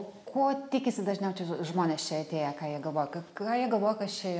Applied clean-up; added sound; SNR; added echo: none; none; none; none.